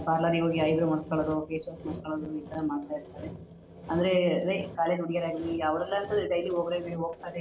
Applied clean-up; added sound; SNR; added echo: none; Sawing; 14 dB; none.